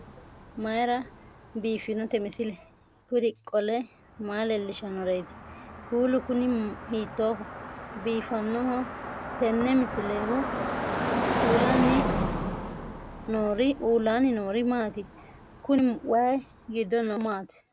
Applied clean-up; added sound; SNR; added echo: none; Car passing by; 6 dB; none.